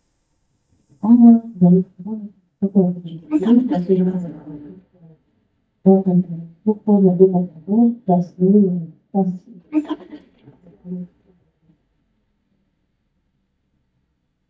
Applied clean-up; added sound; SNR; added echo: neural mask model DeepFilterNet 3.